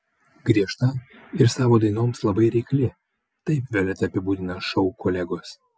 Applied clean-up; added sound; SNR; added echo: none; none; none; none.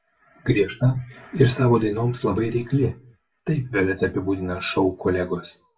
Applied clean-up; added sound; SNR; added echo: none; none; none; reverberation time 0.2 s.